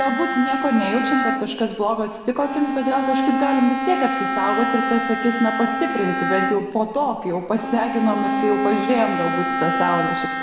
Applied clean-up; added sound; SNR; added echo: none; Bowed string instrument; 2 dB; reverberation time 2.1 s.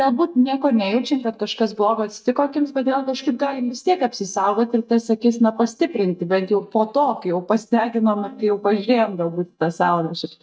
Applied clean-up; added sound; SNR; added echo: neural mask model DeepFilterNet 3.